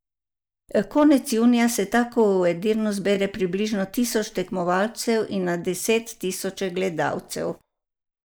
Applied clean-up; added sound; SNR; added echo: neural mask model Resemble Enhance denoiser.